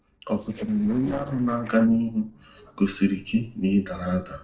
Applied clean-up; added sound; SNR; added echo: neural separator model SepFormer DNS4.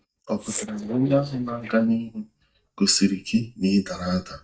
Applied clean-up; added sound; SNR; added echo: neural mask model DeepFilterNet 3.